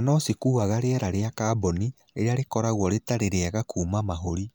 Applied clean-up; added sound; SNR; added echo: none; none; none; none.